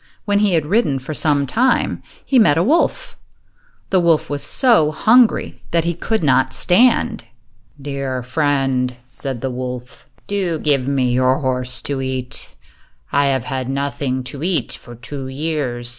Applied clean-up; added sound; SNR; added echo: none; none; none; none.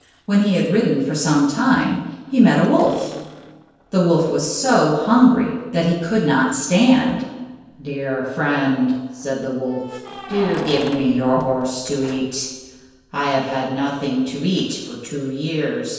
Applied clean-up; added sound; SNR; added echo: neural separator model SepFormer DNS4.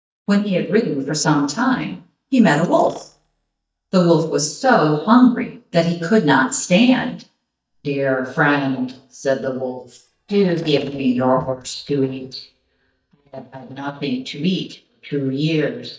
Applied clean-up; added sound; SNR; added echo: neural mask model DeepFilterNet 3.